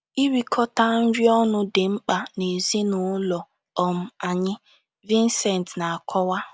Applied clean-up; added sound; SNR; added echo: none; none; none; none.